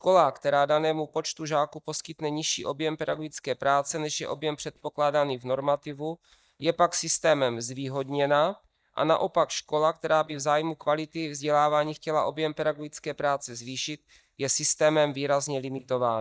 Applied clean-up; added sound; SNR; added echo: neural mask model DeepFilterNet 3.